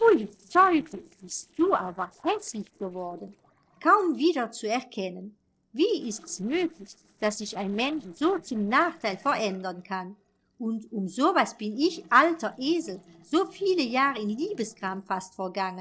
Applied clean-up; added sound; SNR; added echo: neural separator model SepFormer DNS4.